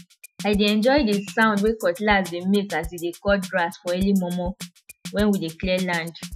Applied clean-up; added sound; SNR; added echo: classical method Wiener filter.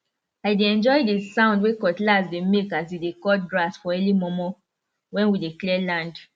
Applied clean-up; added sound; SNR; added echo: none; none; none; none.